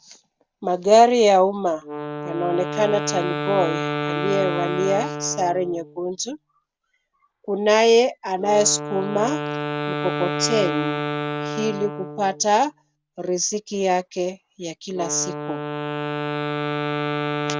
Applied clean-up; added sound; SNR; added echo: none; Wind instrument, woodwind instrument; 6 dB; none.